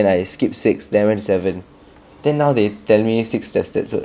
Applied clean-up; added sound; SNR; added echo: none; none; none; none.